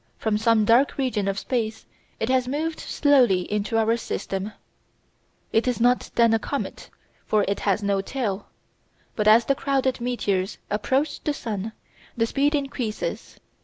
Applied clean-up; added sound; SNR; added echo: none; none; none; none.